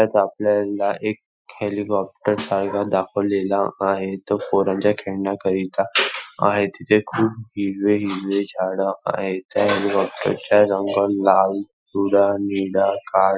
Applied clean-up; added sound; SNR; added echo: classical method Wiener filter.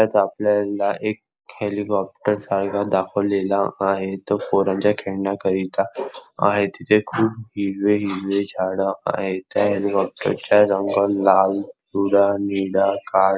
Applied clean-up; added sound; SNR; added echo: neural mask model Resemble Enhance denoiser.